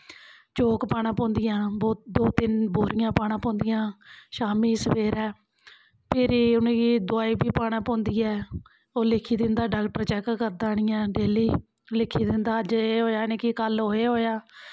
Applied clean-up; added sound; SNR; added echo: none; none; none; none.